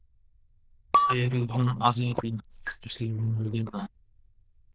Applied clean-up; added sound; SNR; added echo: neural diffusion model UNIVERSE++.